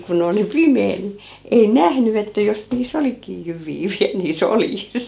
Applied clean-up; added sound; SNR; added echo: none; none; none; none.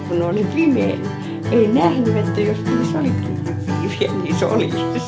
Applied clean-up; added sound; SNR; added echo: none; Acoustic guitar; 2 dB; none.